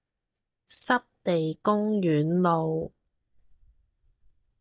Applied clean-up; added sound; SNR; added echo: neural mask model DeepFilterNet 3.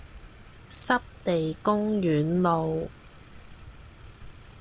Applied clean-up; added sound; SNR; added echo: none; Motor vehicle (road); 20 dB; none.